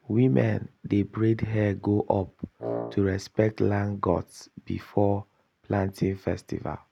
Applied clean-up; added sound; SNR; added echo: none; Wind instrument, woodwind instrument; 8 dB; none.